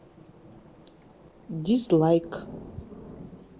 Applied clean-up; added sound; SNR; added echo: none; Thunder / Rain; 18 dB; none.